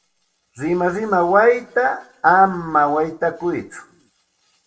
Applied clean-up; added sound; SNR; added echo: none; none; none; reverberation time 0.3 s.